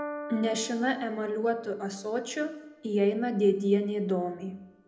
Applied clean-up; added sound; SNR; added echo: none; Piano; 16 dB; reverberation time 0.7 s.